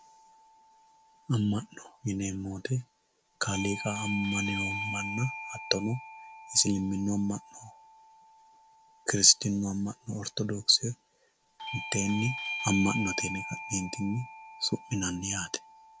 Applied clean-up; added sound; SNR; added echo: none; Bell / Doorbell; 10 dB; none.